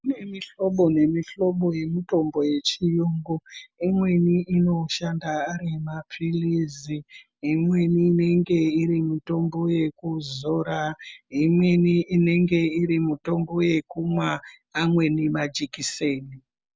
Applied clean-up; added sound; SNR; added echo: none; none; none; none.